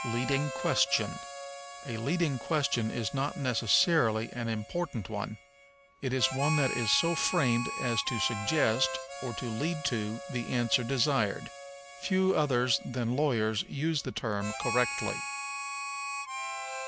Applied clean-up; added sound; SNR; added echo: none; Harmonica; 8 dB; none.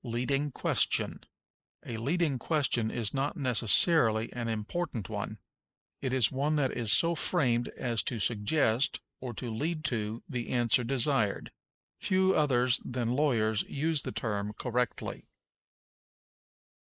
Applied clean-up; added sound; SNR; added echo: neural mask model Resemble Enhance denoiser.